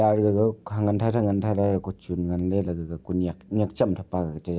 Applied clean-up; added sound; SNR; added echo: none; none; none; none.